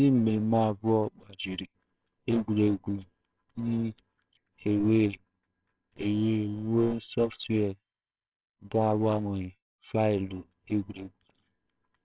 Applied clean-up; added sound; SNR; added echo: neural separator model SepFormer WHAMR!.